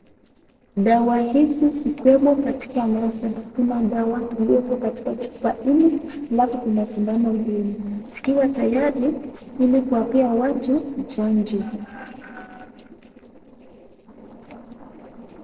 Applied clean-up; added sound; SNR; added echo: neural separator model SepFormer DNS4.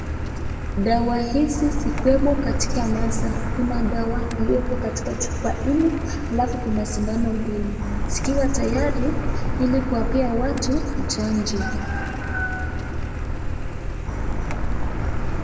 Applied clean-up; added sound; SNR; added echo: none; Car; -1 dB; reverberation time 1.6 s.